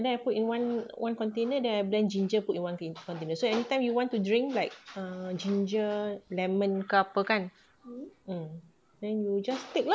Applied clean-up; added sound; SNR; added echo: none; none; none; none.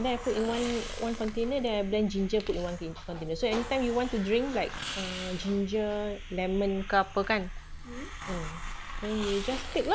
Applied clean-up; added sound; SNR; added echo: none; Hiss; 9 dB; none.